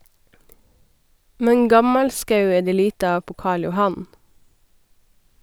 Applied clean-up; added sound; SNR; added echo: none; none; none; none.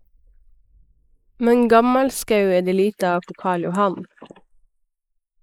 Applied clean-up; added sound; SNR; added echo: neural mask model Resemble Enhance denoiser.